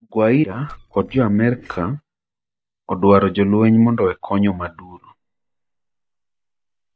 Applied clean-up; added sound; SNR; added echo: neural mask model DeepFilterNet 3.